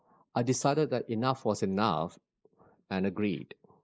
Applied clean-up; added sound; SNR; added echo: neural mask model Resemble Enhance denoiser.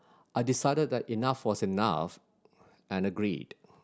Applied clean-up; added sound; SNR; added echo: none; none; none; none.